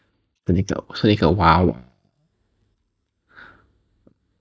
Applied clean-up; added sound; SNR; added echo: neural mask model DeepFilterNet 3.